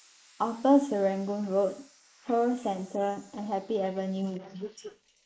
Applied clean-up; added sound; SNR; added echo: neural mask model Resemble Enhance denoiser.